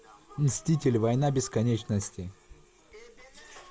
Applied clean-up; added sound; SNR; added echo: none; none; none; none.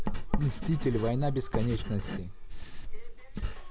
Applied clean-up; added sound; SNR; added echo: none; Writing; -1 dB; none.